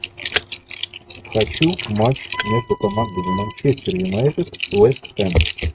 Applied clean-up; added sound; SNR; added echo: neural mask model RNNoise.